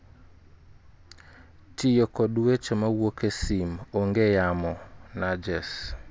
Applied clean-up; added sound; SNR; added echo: none; none; none; none.